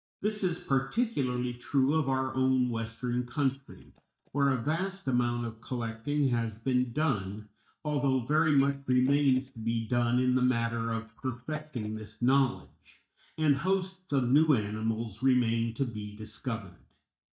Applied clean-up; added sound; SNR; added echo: neural mask model DeepFilterNet 3.